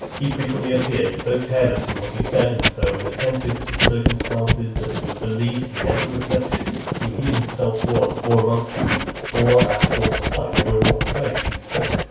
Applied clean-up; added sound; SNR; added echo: none; Writing; 1 dB; reverberation time 0.6 s.